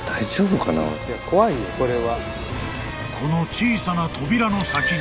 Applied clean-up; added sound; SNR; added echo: none; none; none; none.